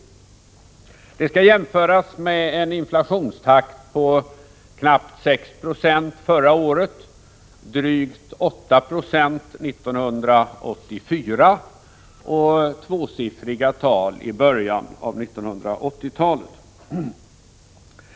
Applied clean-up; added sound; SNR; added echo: none; none; none; none.